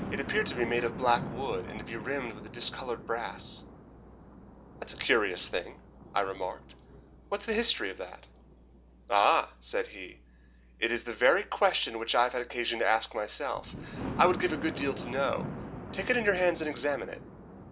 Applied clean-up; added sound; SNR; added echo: none; Thunder; 12 dB; none.